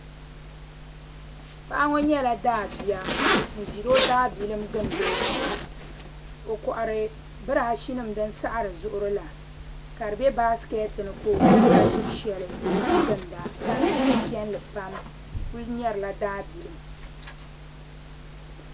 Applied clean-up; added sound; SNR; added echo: none; Zipper (clothing); -1 dB; none.